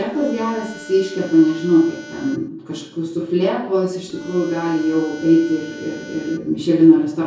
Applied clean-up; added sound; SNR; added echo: none; Harmonica; 18 dB; reverberation time 0.6 s.